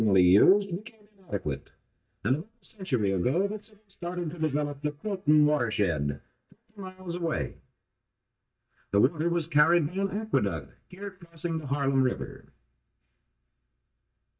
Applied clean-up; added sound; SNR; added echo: neural mask model DeepFilterNet 3.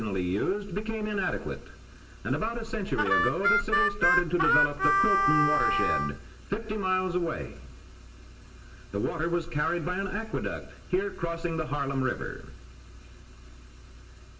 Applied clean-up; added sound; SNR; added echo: none; Harmonica; -5 dB; reverberation time 0.1 s.